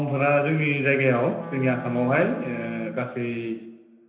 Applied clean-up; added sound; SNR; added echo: none; Wind instrument, woodwind instrument; 14 dB; reverberation time 0.8 s.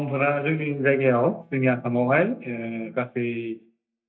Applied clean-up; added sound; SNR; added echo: neural mask model DeepFilterNet 3.